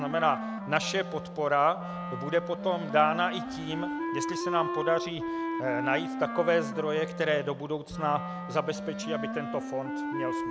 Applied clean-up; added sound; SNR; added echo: none; Wind instrument, woodwind instrument; 5 dB; none.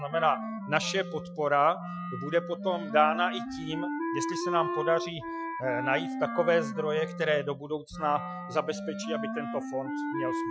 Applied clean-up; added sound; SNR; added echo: classical method Wiener filter.